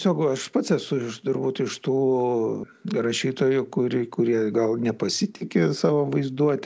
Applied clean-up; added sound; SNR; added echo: none; none; none; none.